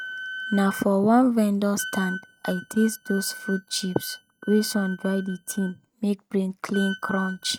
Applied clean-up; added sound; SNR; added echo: neural mask model RNNoise.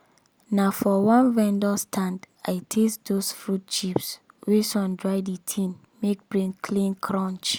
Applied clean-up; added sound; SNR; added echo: none; none; none; none.